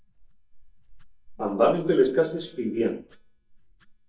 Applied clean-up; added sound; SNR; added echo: neural mask model DeepFilterNet 3.